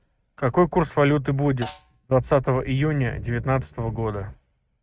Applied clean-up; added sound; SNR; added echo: neural mask model RNNoise.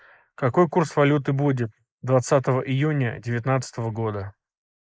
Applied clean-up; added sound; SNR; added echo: neural mask model Resemble Enhance denoiser.